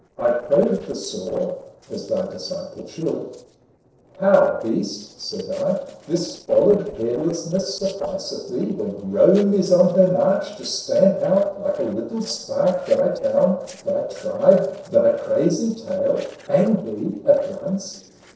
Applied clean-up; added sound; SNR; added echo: neural separator model SepFormer DNS4.